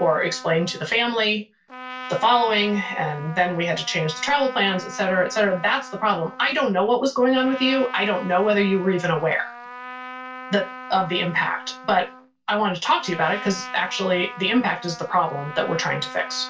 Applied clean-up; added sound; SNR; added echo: none; Trumpet; 15 dB; reverberation time 0.2 s.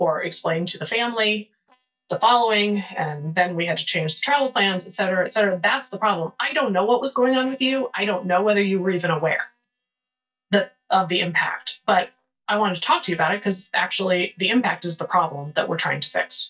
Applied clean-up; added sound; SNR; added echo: neural mask model DeepFilterNet 3.